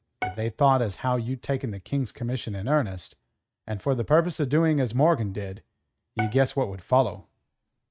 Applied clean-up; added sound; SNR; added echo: neural mask model RNNoise.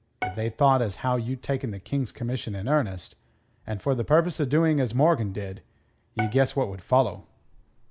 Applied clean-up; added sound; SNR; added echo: none; Bowed string instrument; 14 dB; none.